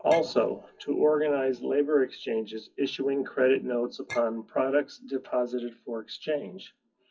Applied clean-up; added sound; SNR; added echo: classical method WPE with log-MMSE.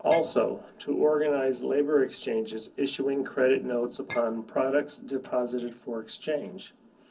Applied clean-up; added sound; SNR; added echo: none; Chink, clink; 15 dB; reverberation time 0.4 s.